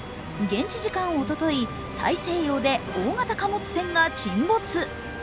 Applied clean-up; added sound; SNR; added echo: none; none; none; none.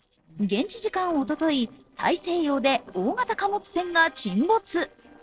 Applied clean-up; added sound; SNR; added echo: neural separator model SepFormer DNS4.